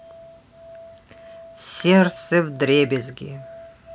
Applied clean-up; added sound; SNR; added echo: none; Musical instrument; 20 dB; none.